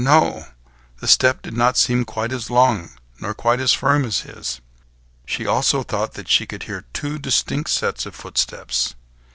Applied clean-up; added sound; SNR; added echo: none; none; none; none.